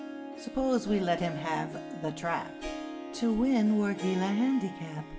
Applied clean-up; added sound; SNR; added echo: none; Harp; 10 dB; reverberation time 1.2 s.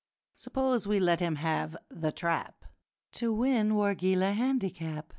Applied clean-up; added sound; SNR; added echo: none; none; none; none.